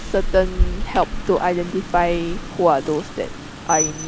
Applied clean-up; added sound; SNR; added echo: none; Rain; 4 dB; none.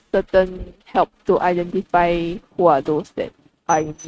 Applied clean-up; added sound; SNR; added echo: neural mask model RNNoise.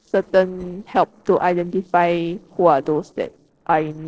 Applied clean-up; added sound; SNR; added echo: neural separator model SepFormer DNS4.